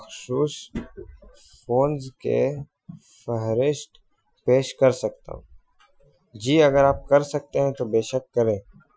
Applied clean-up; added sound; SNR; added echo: classical method Wiener filter.